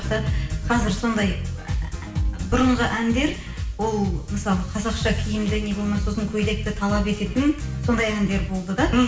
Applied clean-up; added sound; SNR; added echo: none; none; none; reverberation time 0.6 s.